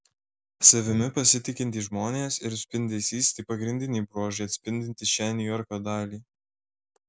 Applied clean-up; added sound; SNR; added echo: none; none; none; none.